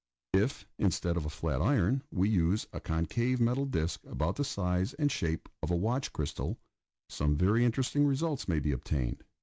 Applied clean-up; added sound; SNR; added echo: none; none; none; none.